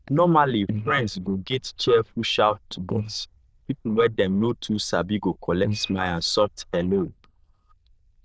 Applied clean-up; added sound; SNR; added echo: neural diffusion model UNIVERSE++.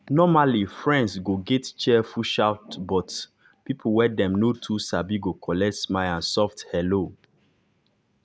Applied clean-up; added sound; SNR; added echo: none; none; none; none.